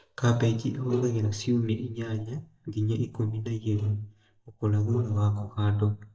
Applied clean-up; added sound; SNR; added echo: neural mask model DeepFilterNet 3.